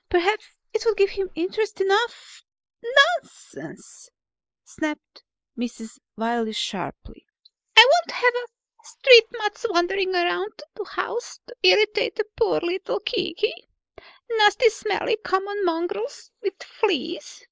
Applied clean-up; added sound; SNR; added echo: neural mask model Resemble Enhance denoiser.